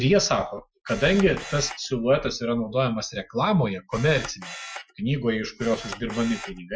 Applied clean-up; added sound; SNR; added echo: classical method Wiener filter.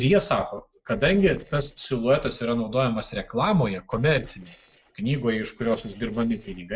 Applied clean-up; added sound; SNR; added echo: neural separator model SepFormer DNS4.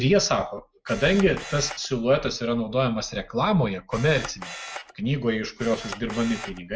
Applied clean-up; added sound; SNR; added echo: none; Camera; 13 dB; none.